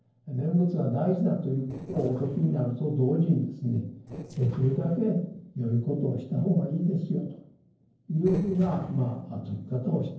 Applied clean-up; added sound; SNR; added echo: neural separator model SepFormer DNS4.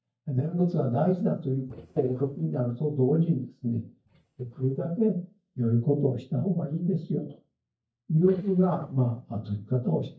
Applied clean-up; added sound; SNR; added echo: neural mask model DeepFilterNet 3.